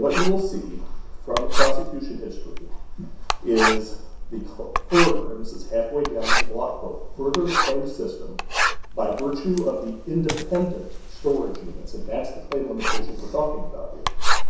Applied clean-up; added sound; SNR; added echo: none; Writing; -4 dB; reverberation time 0.7 s.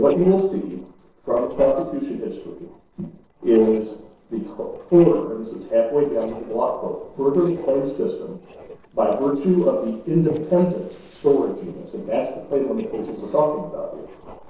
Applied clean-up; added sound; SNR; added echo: neural separator model SepFormer DNS4.